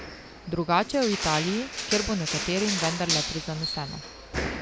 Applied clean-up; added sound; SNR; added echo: none; Crushing; 3 dB; none.